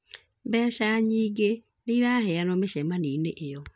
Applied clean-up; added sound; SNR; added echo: none; none; none; none.